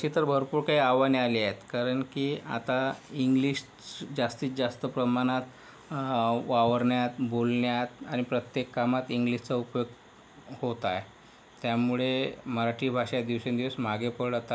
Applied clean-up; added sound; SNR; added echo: none; none; none; none.